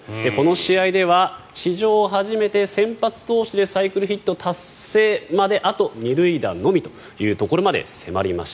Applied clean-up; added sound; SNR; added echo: none; none; none; none.